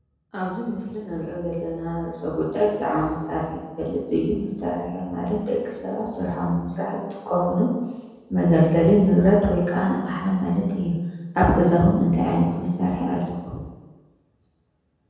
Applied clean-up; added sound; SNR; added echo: none; none; none; reverberation time 1.2 s.